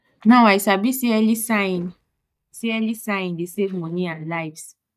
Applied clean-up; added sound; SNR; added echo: neural mask model DeepFilterNet 3.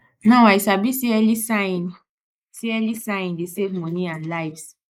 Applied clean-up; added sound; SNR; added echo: neural mask model Resemble Enhance denoiser.